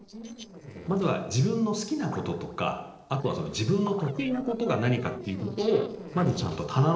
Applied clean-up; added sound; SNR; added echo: neural separator model SepFormer DNS4.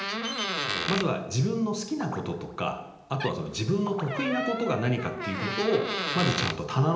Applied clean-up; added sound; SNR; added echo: none; Door; 6 dB; reverberation time 0.9 s.